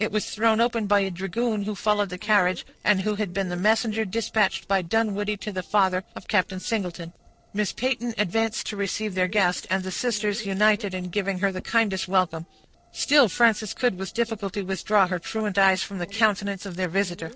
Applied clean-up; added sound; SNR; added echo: neural separator model SepFormer DNS4.